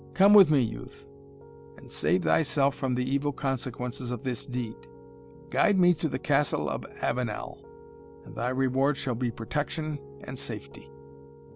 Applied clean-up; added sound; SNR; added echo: none; Piano; 19 dB; none.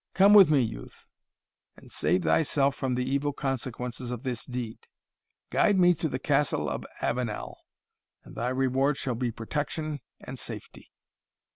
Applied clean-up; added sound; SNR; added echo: none; none; none; none.